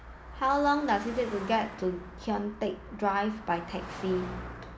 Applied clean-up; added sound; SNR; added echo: none; Car passing by; 14 dB; none.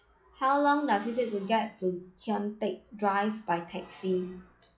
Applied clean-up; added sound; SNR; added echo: classical method log-MMSE.